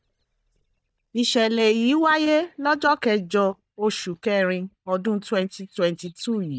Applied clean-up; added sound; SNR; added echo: neural mask model DeepFilterNet 3.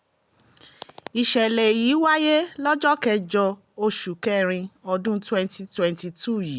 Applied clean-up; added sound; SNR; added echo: none; none; none; none.